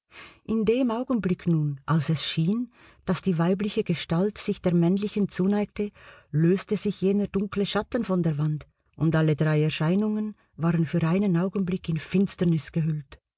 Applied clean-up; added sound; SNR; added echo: none; none; none; none.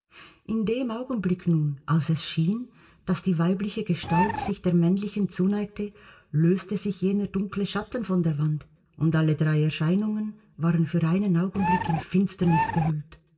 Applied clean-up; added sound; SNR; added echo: none; Bird; 2 dB; reverberation time 0.7 s.